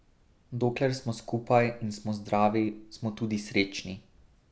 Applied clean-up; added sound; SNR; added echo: none; none; none; none.